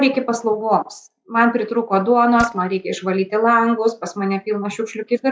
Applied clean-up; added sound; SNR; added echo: classical method log-MMSE.